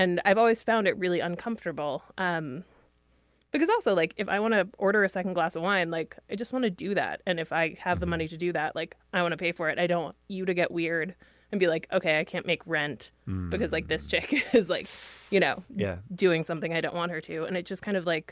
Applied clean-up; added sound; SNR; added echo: none; none; none; none.